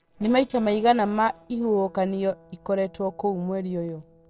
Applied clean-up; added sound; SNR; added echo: neural separator model SepFormer DNS4.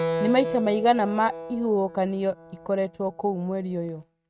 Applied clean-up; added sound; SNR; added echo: neural mask model RNNoise.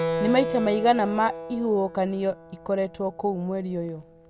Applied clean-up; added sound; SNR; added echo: none; Keyboard (musical); 8 dB; none.